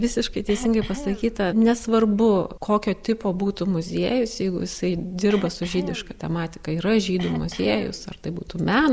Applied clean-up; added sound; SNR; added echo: none; Cough; 14 dB; none.